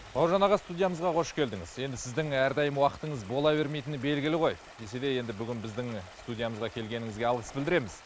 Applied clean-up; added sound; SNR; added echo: none; Stream; 20 dB; none.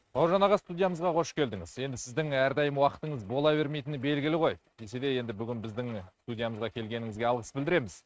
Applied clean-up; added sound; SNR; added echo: neural mask model RNNoise.